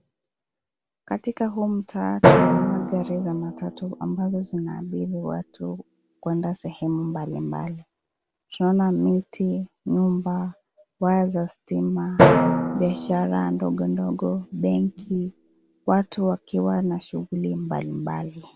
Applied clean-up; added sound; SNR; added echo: none; Drum; 2 dB; none.